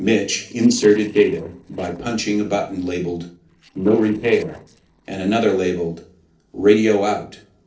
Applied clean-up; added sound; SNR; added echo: neural separator model SepFormer DNS4.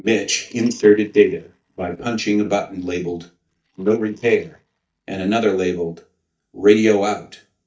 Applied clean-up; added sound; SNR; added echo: neural mask model DeepFilterNet 3.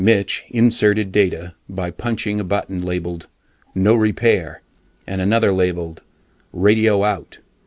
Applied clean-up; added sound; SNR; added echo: none; none; none; none.